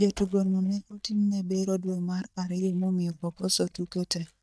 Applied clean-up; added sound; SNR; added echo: neural mask model DeepFilterNet 3.